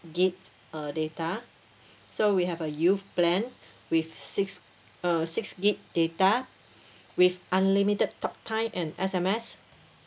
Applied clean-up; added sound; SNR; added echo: none; none; none; none.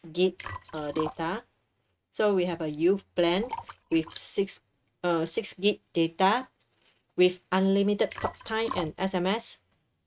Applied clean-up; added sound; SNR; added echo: neural mask model RNNoise.